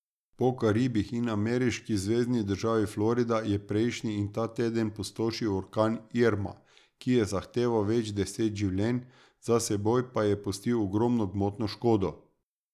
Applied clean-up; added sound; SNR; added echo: none; none; none; none.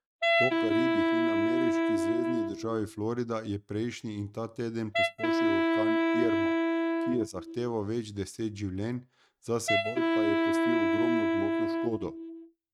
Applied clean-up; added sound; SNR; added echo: neural mask model RNNoise.